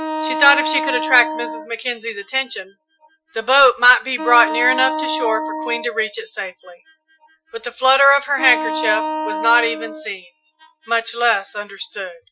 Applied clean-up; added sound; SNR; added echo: classical method Wiener filter.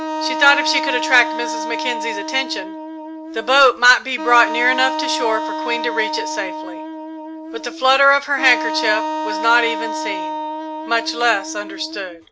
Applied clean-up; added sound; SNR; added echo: none; Wind instrument, woodwind instrument; 6 dB; none.